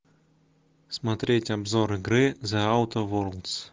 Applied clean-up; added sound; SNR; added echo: none; none; none; none.